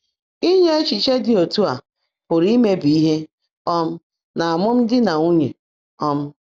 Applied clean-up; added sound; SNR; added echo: none; none; none; none.